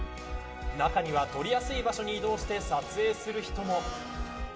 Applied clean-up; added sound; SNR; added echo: none; Domestic sounds, home sounds; 11 dB; reverberation time 1.8 s.